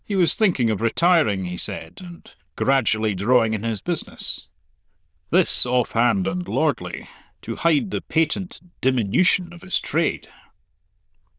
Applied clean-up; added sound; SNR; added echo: neural diffusion model UNIVERSE++.